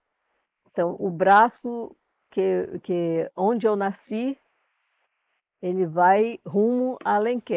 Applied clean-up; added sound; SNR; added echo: neural mask model Resemble Enhance denoiser.